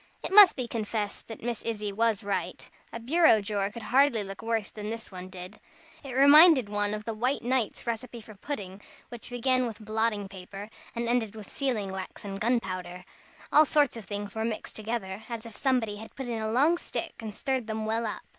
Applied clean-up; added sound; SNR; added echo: none; none; none; none.